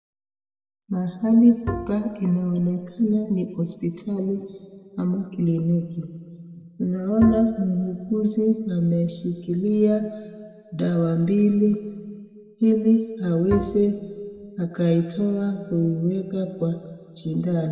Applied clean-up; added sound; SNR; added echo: none; Bowed string instrument; 10 dB; reverberation time 1.8 s.